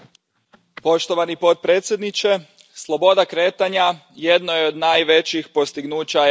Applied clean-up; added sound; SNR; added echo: none; none; none; none.